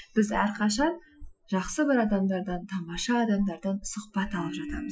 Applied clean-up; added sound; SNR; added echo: classical method Wiener filter.